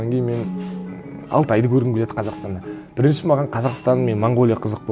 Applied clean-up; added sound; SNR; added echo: none; none; none; none.